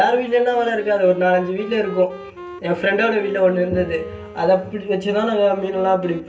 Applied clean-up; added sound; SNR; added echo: none; Wind instrument, woodwind instrument; 18 dB; reverberation time 0.2 s.